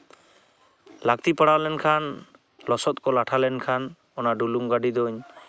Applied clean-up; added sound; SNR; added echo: none; none; none; none.